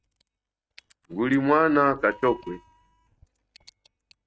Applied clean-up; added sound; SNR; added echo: neural mask model RNNoise.